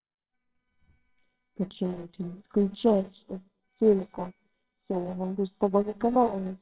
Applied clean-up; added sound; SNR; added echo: neural separator model SepFormer WHAMR!.